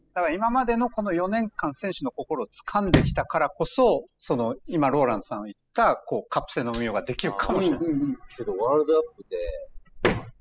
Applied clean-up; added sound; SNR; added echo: classical method spectral subtraction.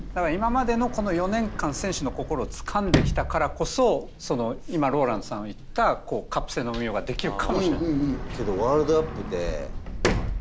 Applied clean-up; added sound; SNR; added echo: none; Sliding door; 5 dB; none.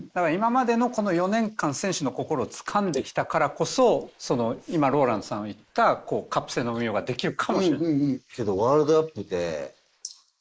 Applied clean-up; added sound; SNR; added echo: neural mask model Resemble Enhance denoiser.